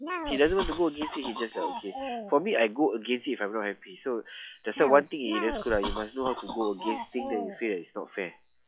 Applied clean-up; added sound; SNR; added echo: classical method log-MMSE.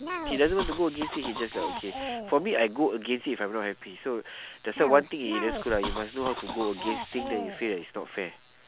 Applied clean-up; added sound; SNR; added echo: none; Cough; 8 dB; none.